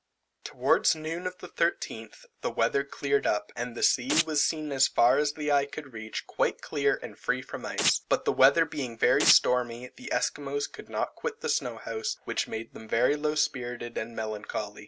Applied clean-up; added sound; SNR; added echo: none; Domestic sounds, home sounds; 5 dB; none.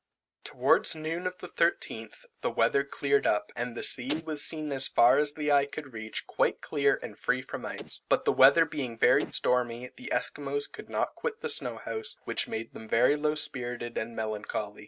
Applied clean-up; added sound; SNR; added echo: neural mask model RNNoise.